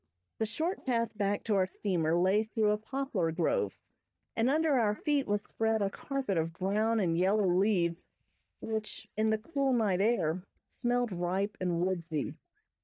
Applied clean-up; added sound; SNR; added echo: neural mask model DeepFilterNet 3.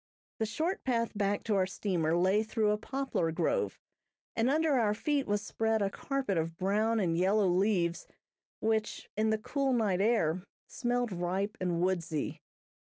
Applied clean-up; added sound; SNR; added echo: none; none; none; none.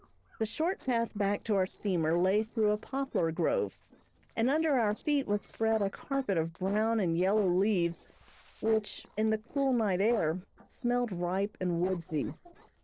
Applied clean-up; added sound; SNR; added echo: neural separator model SepFormer DNS4.